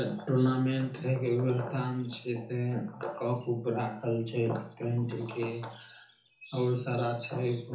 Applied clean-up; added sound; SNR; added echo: none; none; none; reverberation time 0.7 s.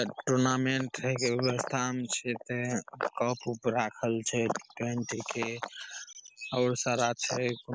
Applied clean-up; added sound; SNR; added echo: none; none; none; none.